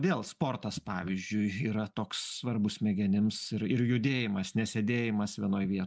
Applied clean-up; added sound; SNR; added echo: none; none; none; none.